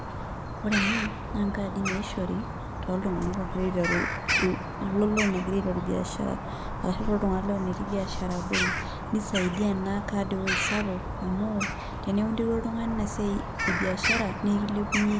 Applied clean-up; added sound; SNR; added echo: none; Bird vocalization, bird call, bird song; 2 dB; none.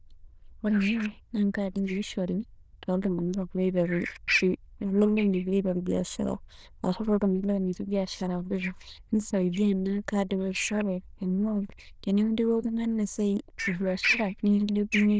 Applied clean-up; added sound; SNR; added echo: neural diffusion model UNIVERSE++.